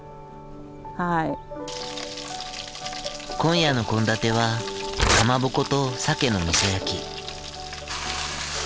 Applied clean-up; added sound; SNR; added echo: none; Tearing; 4 dB; none.